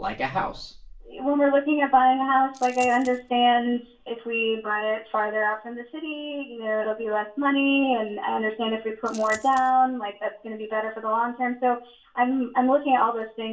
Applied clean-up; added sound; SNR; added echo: none; Coin (dropping); 20 dB; reverberation time 0.3 s.